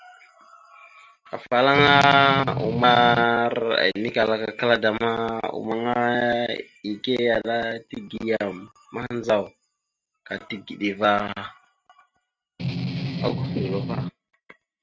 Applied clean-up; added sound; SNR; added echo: neural mask model RNNoise.